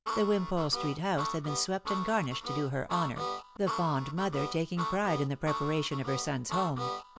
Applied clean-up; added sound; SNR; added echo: none; Harmonica; 6 dB; none.